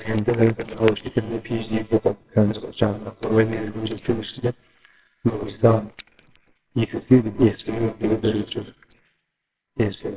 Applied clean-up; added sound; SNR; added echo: neural separator model SepFormer WHAMR!.